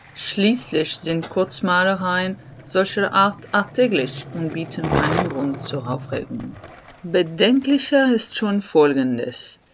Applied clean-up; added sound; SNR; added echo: none; Skateboard; 12 dB; none.